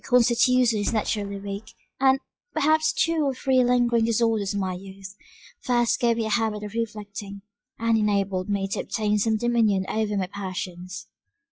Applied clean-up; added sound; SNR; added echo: classical method log-MMSE.